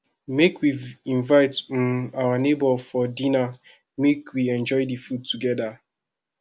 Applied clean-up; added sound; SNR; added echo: none; none; none; none.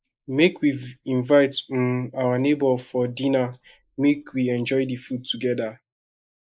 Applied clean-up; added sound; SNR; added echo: neural mask model Resemble Enhance denoiser.